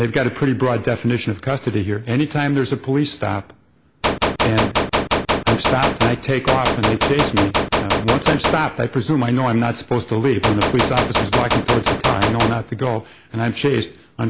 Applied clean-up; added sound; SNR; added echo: none; Gunshot, gunfire; -1 dB; none.